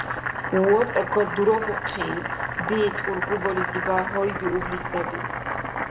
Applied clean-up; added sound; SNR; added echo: none; Boiling; 3 dB; reverberation time 0.6 s.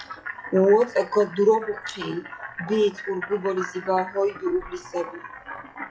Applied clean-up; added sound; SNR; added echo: classical method WPE with log-MMSE.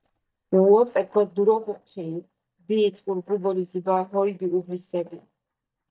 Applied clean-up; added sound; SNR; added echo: neural mask model DeepFilterNet 3.